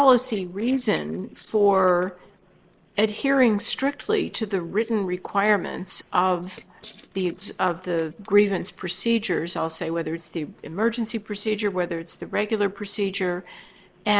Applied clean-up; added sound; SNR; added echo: neural separator model SepFormer DNS4.